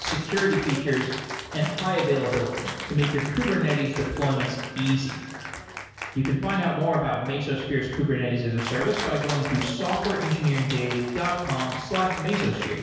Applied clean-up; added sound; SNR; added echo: none; Cheering; 9 dB; reverberation time 1.2 s.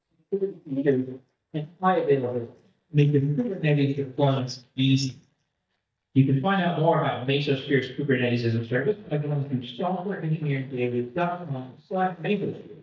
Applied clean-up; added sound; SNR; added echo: neural mask model DeepFilterNet 3.